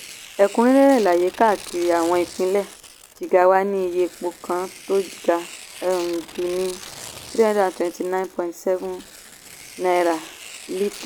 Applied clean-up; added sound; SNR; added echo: none; Tearing; 18 dB; none.